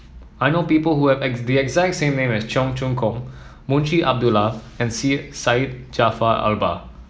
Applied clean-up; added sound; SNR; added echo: none; none; none; none.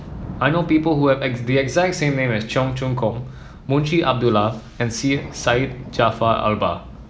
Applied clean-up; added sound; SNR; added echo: none; Thunder / Rain; 18 dB; none.